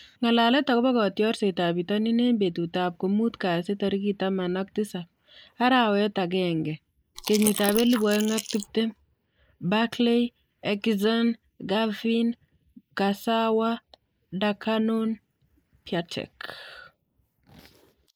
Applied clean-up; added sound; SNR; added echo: neural mask model Resemble Enhance denoiser.